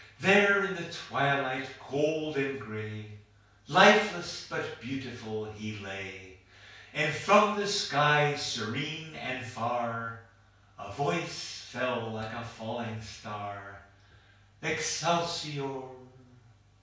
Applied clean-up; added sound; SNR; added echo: none; none; none; reverberation time 0.5 s.